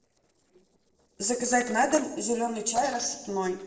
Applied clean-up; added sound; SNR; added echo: neural separator model SepFormer DNS4.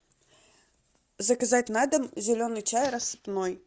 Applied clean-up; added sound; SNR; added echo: none; none; none; none.